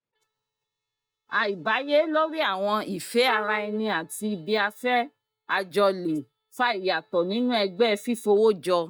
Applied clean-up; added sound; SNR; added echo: neural mask model DeepFilterNet 3.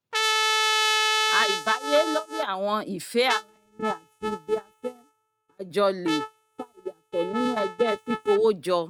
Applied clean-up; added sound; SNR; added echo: neural mask model RNNoise.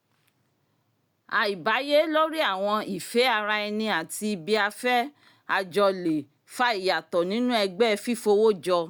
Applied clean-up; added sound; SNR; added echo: none; none; none; none.